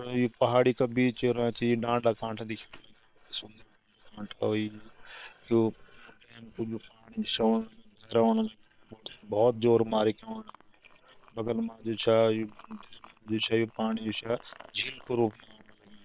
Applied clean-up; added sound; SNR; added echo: neural separator model SepFormer WHAM!.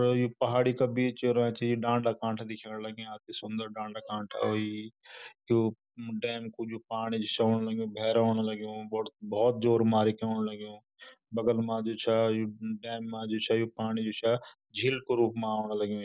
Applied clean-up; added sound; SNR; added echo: none; none; none; none.